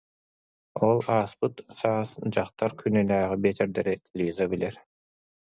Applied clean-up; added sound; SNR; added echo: none; Tambourine; 15 dB; none.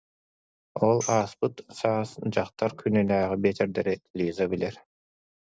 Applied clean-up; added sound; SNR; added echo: neural separator model SepFormer DNS4.